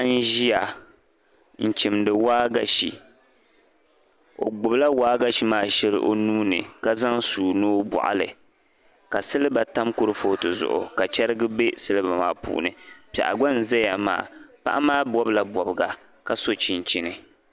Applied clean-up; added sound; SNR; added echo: none; none; none; none.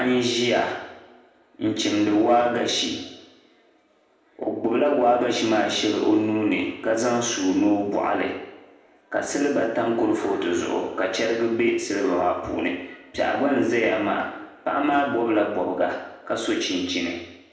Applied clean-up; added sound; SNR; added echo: none; none; none; reverberation time 0.8 s.